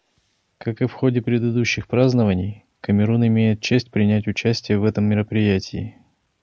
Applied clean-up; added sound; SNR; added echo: none; none; none; none.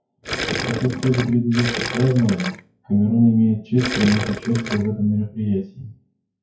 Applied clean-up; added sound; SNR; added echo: classical method WPE with log-MMSE.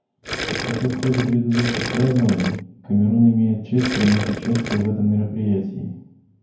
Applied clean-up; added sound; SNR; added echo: none; Gurgling; 7 dB; reverberation time 0.9 s.